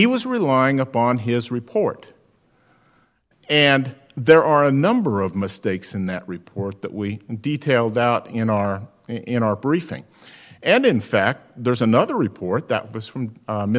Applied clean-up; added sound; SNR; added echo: none; none; none; none.